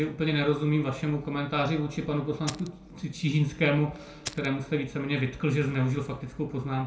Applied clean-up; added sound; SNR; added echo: none; Fire; 18 dB; reverberation time 0.3 s.